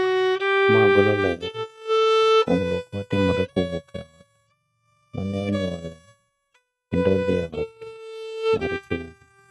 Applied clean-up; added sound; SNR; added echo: neural mask model RNNoise.